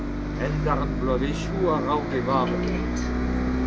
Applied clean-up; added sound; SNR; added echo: none; Bus; -3 dB; none.